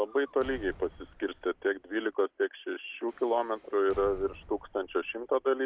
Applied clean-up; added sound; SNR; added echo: none; Slam; 19 dB; none.